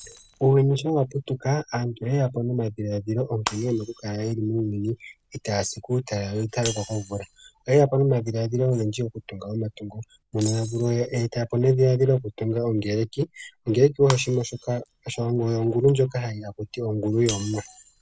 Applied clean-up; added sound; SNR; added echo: none; Shatter; 18 dB; none.